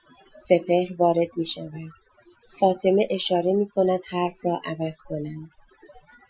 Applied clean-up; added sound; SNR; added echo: classical method Wiener filter.